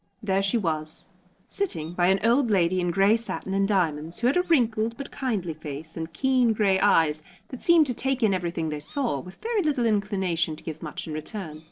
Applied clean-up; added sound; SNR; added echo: neural separator model SepFormer DNS4.